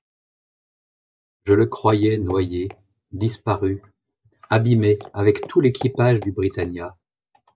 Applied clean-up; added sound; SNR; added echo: neural mask model DeepFilterNet 3.